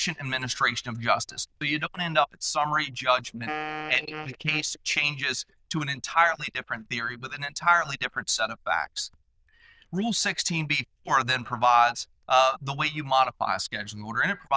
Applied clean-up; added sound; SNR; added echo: neural diffusion model UNIVERSE++.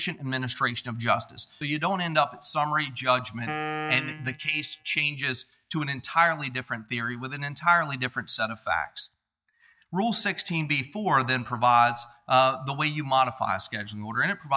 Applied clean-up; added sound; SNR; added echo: neural mask model DeepFilterNet 3.